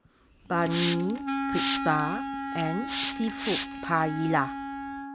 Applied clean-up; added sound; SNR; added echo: none; Hiss + Wind instrument, woodwind instrument; 1 dB; none.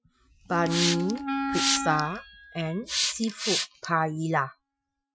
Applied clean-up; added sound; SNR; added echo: classical method Wiener filter.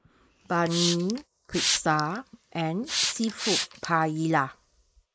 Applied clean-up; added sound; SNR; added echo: neural mask model Resemble Enhance denoiser.